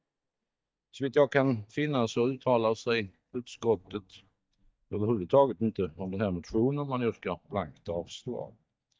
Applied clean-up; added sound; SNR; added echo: neural mask model DeepFilterNet 3.